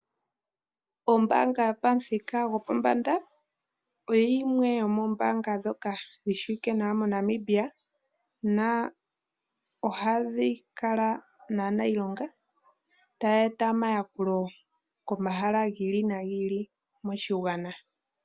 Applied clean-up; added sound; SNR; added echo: none; none; none; none.